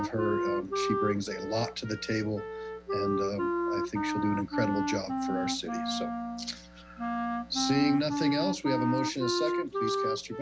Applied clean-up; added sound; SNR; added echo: none; Wind instrument, woodwind instrument; -1 dB; none.